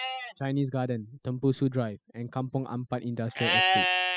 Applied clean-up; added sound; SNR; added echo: classical method spectral subtraction.